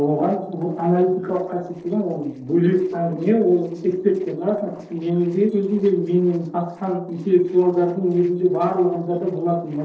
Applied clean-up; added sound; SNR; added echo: neural separator model SepFormer DNS4.